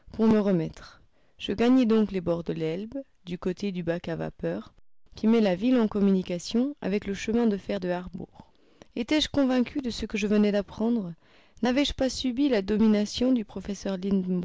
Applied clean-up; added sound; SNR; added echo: none; none; none; none.